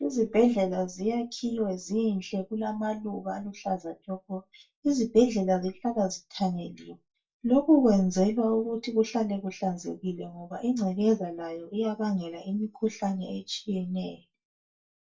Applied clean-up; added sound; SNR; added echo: neural mask model DeepFilterNet 3.